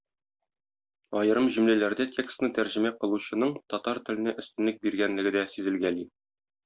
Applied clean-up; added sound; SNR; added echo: none; none; none; none.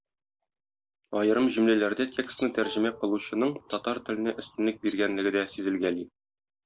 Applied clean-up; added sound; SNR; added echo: none; Bird + Plucked string instrument; 18 dB; none.